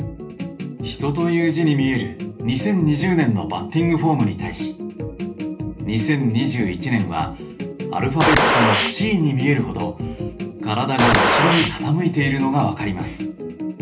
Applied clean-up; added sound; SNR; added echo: none; Gunshot, gunfire; -3 dB; reverberation time 0.3 s.